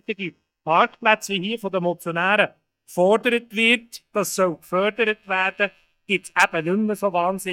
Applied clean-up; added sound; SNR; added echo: neural mask model DeepFilterNet 3.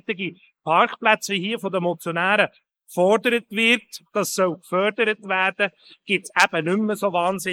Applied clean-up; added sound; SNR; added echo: neural mask model Resemble Enhance denoiser.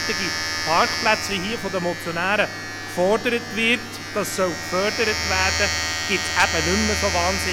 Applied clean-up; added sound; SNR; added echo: none; Domestic sounds, home sounds; 3 dB; none.